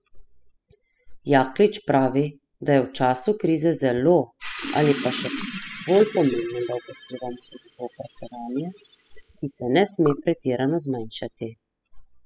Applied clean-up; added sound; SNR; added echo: classical method spectral subtraction.